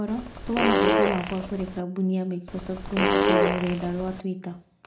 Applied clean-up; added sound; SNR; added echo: none; Fart; -4 dB; reverberation time 0.3 s.